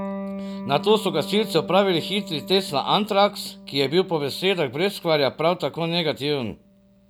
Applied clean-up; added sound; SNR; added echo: none; Electric guitar; 14 dB; none.